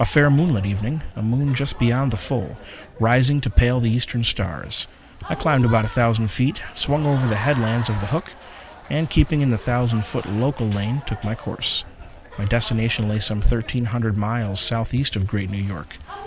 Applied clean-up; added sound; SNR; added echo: none; Applause / Crowd; 18 dB; none.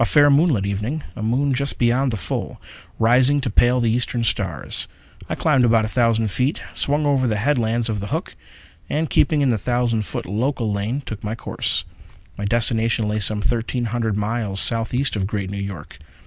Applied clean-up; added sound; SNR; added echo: none; none; none; none.